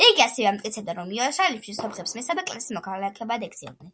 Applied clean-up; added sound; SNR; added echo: none; Fireworks; 19 dB; none.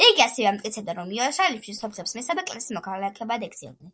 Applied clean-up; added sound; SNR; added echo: neural separator model SepFormer DNS4.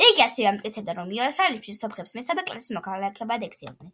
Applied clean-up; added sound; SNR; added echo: none; none; none; none.